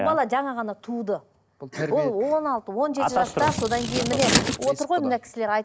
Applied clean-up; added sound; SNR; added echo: none; Scissors; 2 dB; none.